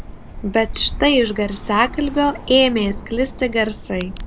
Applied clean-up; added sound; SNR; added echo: none; Bird; 12 dB; none.